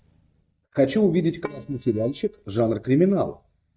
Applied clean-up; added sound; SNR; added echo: neural mask model DeepFilterNet 3.